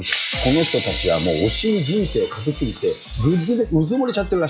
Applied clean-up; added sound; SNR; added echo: classical method log-MMSE.